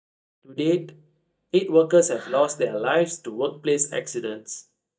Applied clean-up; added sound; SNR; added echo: neural mask model DeepFilterNet 3.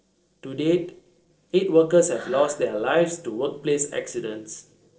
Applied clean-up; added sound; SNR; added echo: neural separator model SepFormer DNS4.